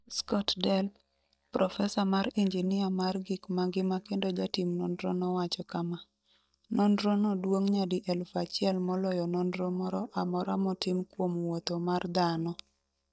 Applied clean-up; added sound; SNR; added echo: neural mask model DeepFilterNet 3.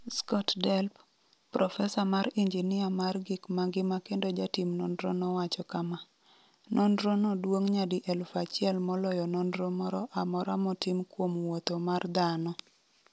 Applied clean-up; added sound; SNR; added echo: none; none; none; none.